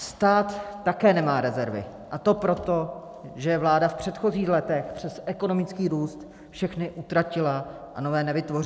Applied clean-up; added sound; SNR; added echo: none; none; none; none.